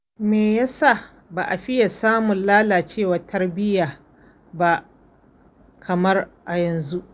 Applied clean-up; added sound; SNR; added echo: none; none; none; none.